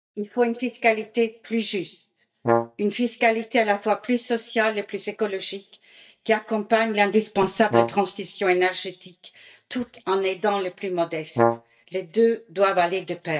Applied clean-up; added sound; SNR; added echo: neural mask model DeepFilterNet 3.